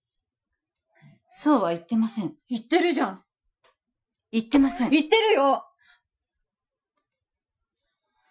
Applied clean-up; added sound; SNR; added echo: classical method Wiener filter.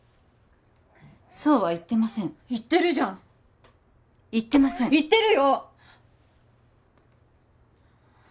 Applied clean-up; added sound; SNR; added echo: none; Splash, splatter; 13 dB; none.